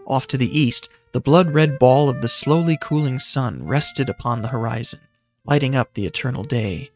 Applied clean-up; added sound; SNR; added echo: neural mask model RNNoise.